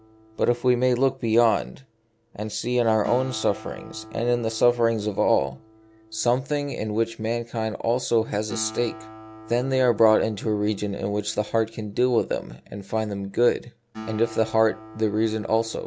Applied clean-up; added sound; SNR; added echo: none; Acoustic guitar; 20 dB; none.